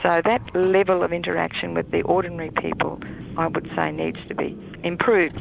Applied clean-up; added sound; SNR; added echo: none; Car; 14 dB; none.